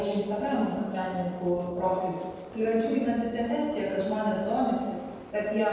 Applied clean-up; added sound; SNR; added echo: none; Fire; 19 dB; reverberation time 1.2 s.